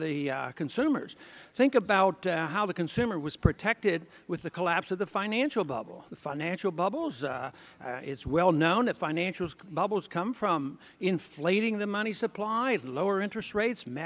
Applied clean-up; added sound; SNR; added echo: none; none; none; none.